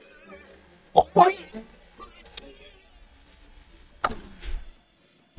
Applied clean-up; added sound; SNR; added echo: neural mask model DeepFilterNet 3.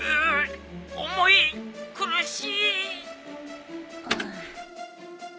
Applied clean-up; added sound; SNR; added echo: none; Musical instrument; 12 dB; none.